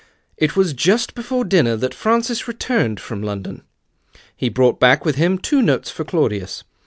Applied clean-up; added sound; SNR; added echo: none; none; none; none.